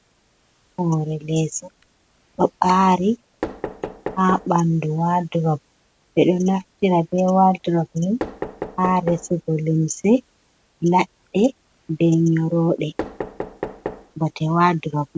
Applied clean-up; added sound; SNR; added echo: none; Knock; 16 dB; none.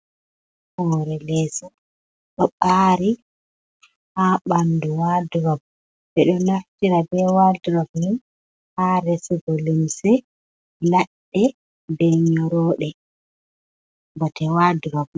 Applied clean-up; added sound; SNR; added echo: none; none; none; none.